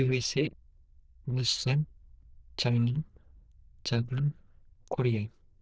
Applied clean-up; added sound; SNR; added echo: neural diffusion model UNIVERSE++.